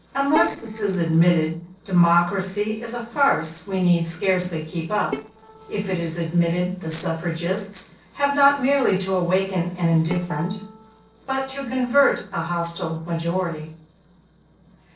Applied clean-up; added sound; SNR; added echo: neural separator model SepFormer DNS4.